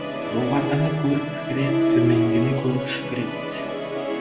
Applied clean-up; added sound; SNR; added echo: none; Musical instrument; -1 dB; reverberation time 0.9 s.